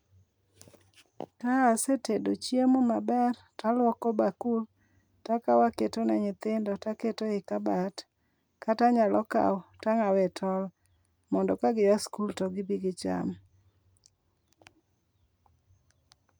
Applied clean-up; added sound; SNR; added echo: none; none; none; none.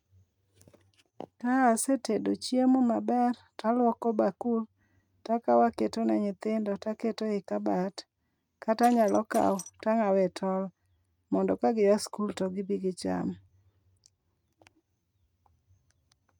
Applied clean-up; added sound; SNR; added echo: neural mask model RNNoise.